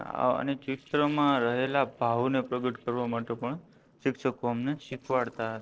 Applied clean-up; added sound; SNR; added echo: neural separator model SepFormer DNS4.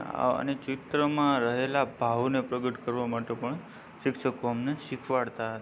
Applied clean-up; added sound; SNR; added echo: none; none; none; none.